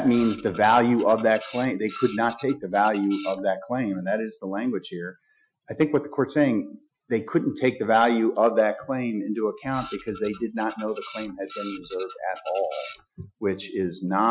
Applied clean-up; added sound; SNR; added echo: classical method Wiener filter.